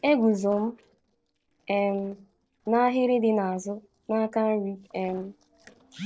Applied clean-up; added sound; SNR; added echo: neural separator model SepFormer DNS4.